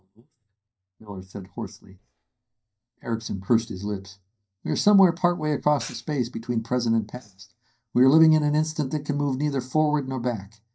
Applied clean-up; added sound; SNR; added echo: neural mask model DeepFilterNet 3.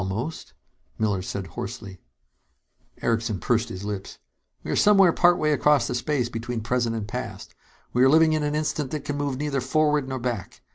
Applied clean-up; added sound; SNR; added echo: none; none; none; none.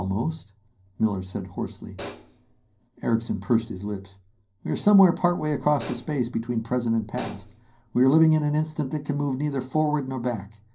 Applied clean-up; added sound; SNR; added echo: none; Hi-hat; 16 dB; reverberation time 0.3 s.